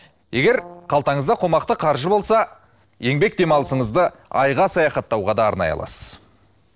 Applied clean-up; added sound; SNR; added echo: neural separator model SepFormer DNS4.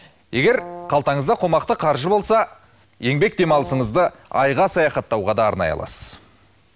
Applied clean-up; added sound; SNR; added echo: none; Brass instrument; 17 dB; none.